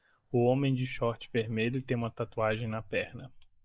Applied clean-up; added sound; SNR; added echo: neural mask model DeepFilterNet 3.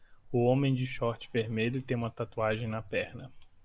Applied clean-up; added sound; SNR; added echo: none; Ocean; 18 dB; none.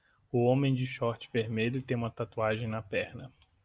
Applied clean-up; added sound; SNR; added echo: none; none; none; none.